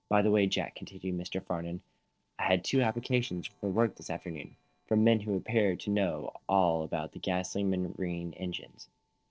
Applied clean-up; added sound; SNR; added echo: neural separator model SepFormer DNS4.